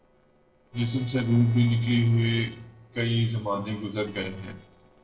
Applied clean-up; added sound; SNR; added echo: neural separator model SepFormer DNS4.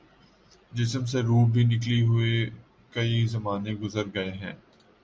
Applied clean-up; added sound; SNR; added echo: none; none; none; none.